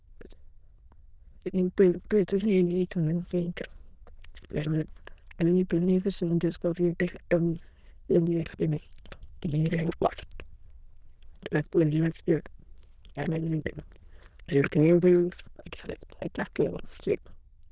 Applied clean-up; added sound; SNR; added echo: neural diffusion model UNIVERSE++.